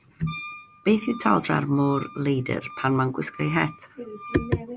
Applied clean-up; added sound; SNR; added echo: none; Wind instrument, woodwind instrument; 17 dB; none.